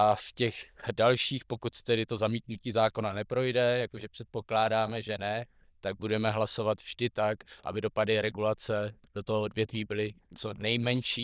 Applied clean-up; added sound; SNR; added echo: neural diffusion model UNIVERSE++.